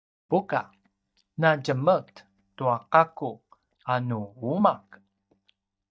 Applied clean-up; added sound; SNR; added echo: neural mask model DeepFilterNet 3.